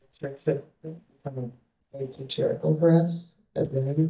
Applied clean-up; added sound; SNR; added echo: neural mask model DeepFilterNet 3.